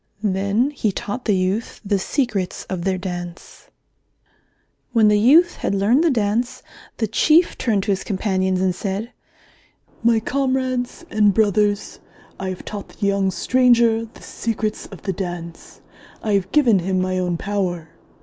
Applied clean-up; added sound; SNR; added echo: none; none; none; none.